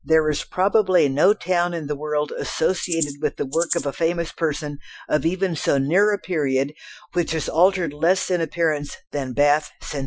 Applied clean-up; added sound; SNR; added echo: classical method Wiener filter.